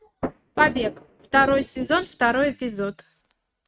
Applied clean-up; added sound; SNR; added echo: neural mask model RNNoise.